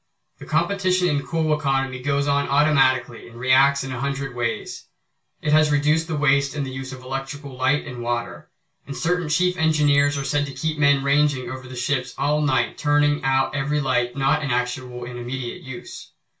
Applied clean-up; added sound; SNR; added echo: none; Bird; 17 dB; reverberation time 0.2 s.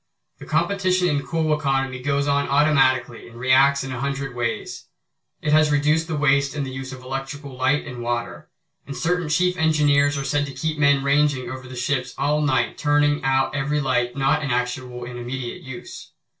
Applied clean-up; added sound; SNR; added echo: neural separator model SepFormer DNS4.